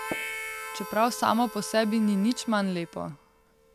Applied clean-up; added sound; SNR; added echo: none; Harmonica + Tap; 12 dB; none.